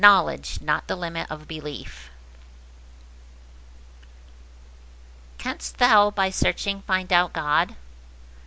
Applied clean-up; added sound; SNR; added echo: none; none; none; none.